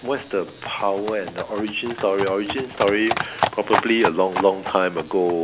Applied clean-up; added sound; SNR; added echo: none; Livestock, farm animals, working animals; 7 dB; none.